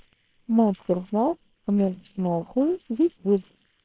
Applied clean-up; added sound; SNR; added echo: neural separator model SepFormer WHAM!.